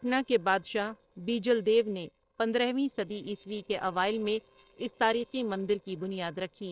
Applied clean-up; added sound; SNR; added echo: neural separator model SepFormer DNS4.